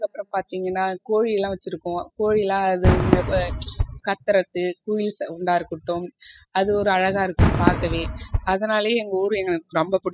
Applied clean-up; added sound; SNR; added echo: classical method spectral subtraction.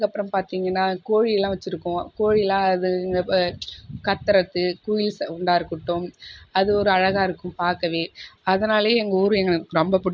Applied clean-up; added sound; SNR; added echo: none; none; none; none.